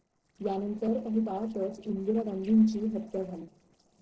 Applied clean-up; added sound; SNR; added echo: neural separator model SepFormer DNS4.